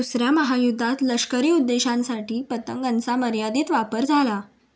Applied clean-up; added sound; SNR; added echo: none; none; none; none.